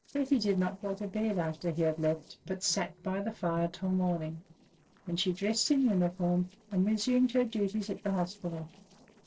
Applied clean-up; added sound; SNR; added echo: neural separator model SepFormer DNS4.